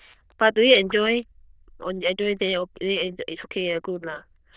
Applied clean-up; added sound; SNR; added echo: neural diffusion model UNIVERSE++.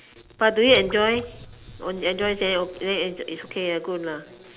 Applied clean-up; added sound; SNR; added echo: none; Drip / Water; 19 dB; none.